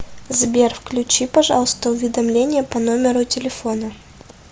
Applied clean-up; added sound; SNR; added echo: none; none; none; none.